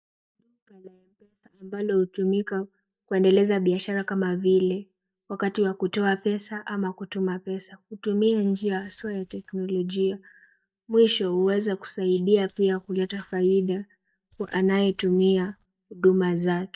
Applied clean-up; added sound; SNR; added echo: neural mask model DeepFilterNet 3.